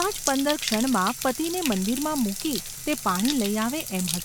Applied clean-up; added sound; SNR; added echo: none; Bathtub (filling or washing); 7 dB; none.